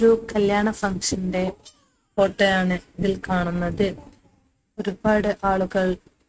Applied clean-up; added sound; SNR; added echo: neural mask model RNNoise.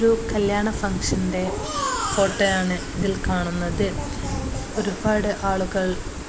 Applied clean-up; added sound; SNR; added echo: none; Bark; 19 dB; none.